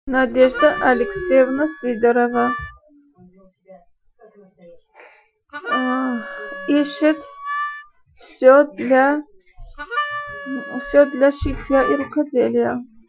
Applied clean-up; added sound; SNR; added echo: classical method Wiener filter.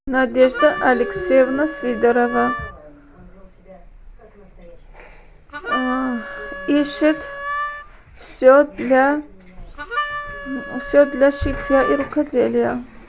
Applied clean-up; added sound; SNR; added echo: none; Harmonica; 9 dB; none.